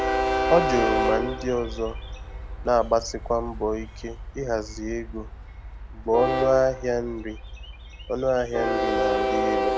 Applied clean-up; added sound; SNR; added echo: none; Train; 2 dB; none.